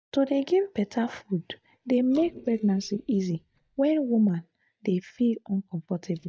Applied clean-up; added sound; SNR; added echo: neural mask model DeepFilterNet 3.